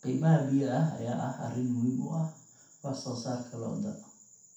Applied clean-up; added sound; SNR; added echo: none; none; none; reverberation time 0.7 s.